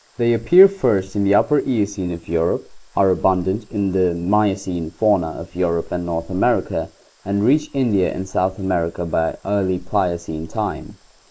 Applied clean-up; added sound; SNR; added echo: neural mask model Resemble Enhance denoiser.